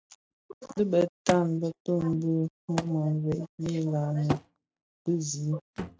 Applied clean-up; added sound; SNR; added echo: neural mask model RNNoise.